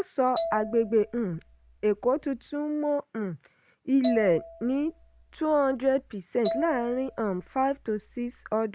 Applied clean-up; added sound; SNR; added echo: none; Marimba, xylophone; 11 dB; none.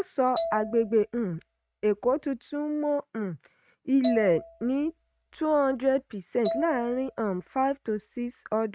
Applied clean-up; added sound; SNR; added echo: neural mask model RNNoise.